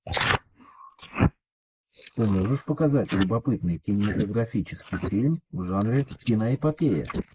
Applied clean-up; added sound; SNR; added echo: neural mask model Resemble Enhance denoiser.